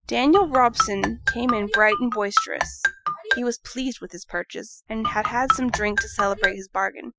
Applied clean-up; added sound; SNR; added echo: classical method Wiener filter.